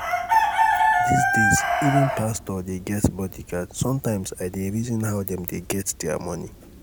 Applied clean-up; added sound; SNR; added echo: none; Chicken, rooster; -1 dB; none.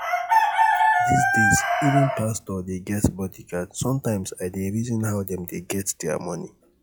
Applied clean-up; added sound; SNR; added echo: classical method log-MMSE.